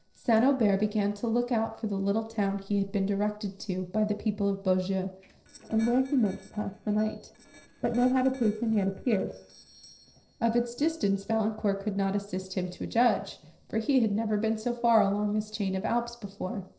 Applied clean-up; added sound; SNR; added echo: neural separator model SepFormer DNS4.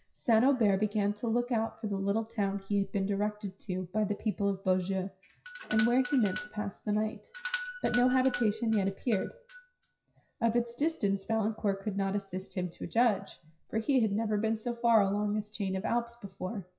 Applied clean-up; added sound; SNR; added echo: classical method WPE with log-MMSE.